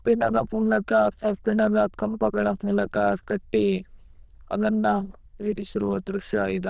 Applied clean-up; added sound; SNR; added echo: neural diffusion model UNIVERSE++.